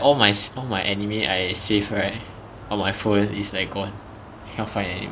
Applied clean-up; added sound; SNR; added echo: none; none; none; none.